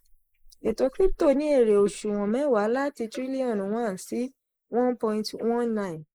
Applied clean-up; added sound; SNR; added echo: neural mask model Resemble Enhance denoiser.